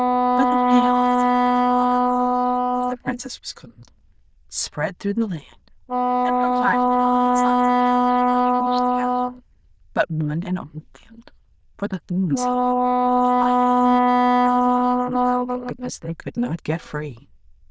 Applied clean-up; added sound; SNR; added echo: neural diffusion model UNIVERSE++.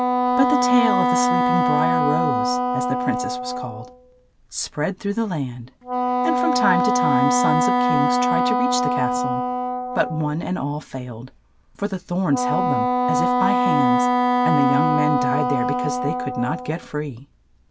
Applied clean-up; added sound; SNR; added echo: none; Wind instrument, woodwind instrument; -4 dB; none.